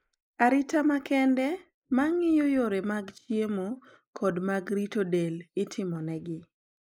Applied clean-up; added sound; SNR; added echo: neural mask model Resemble Enhance denoiser.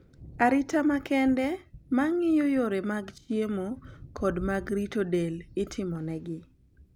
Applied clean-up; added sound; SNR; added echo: none; Thunder; 20 dB; none.